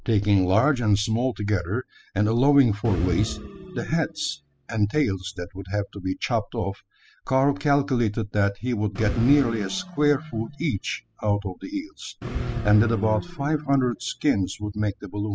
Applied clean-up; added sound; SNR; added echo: classical method spectral subtraction.